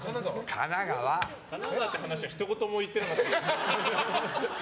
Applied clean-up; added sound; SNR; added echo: none; none; none; none.